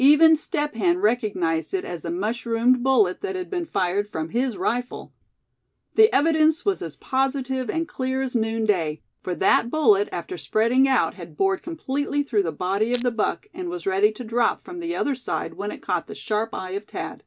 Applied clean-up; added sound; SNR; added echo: none; Crushing; 13 dB; none.